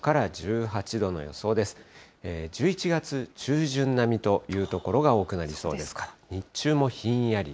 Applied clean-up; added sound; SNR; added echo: none; none; none; none.